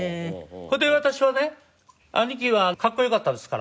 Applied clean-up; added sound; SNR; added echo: none; none; none; none.